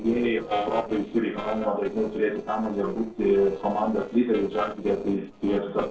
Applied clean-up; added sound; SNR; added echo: neural separator model SepFormer DNS4.